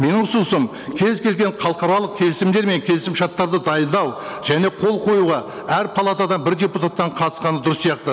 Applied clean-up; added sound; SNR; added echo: none; none; none; none.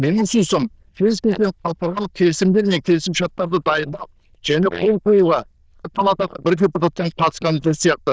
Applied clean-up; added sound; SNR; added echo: neural diffusion model UNIVERSE++.